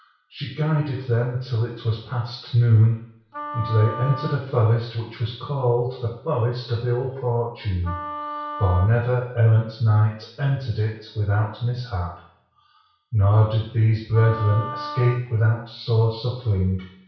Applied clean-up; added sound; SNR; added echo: none; Wind instrument, woodwind instrument; 12 dB; reverberation time 0.6 s.